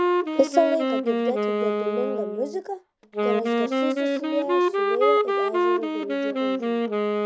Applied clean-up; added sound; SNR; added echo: none; Wind instrument, woodwind instrument; -5 dB; none.